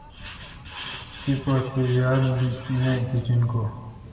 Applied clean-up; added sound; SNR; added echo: none; Waves, surf; 18 dB; reverberation time 1.7 s.